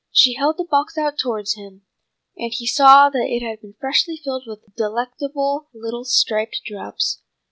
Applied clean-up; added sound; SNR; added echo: none; none; none; none.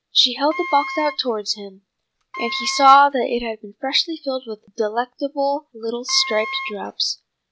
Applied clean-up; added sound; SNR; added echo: none; Wind instrument, woodwind instrument; 10 dB; none.